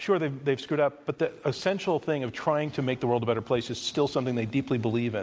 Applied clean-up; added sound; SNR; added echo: none; none; none; none.